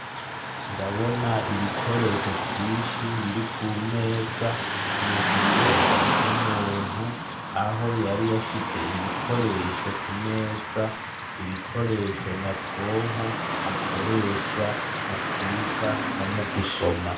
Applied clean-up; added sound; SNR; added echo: none; Car passing by / Traffic noise, roadway noise; -1 dB; reverberation time 0.4 s.